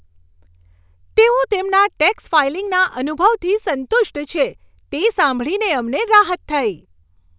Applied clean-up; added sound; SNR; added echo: none; none; none; none.